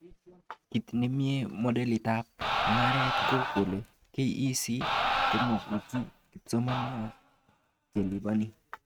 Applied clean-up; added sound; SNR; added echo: neural mask model RNNoise.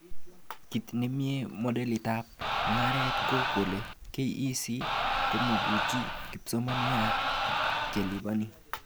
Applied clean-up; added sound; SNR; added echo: none; Crowd; -3 dB; none.